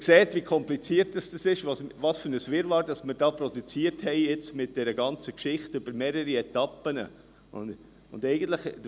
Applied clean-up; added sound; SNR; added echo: none; none; none; none.